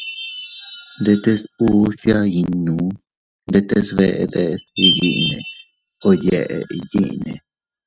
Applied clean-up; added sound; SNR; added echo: neural mask model RNNoise.